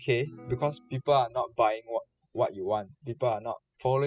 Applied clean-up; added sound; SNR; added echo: classical method spectral subtraction.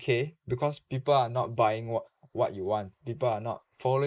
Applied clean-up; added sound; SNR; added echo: neural mask model Resemble Enhance denoiser.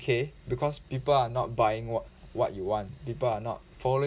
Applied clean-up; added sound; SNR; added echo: none; none; none; none.